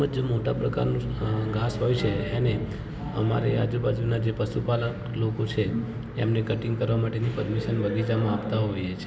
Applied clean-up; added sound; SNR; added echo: none; none; none; none.